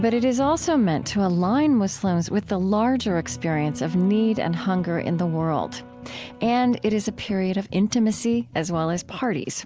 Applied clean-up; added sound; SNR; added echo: none; none; none; none.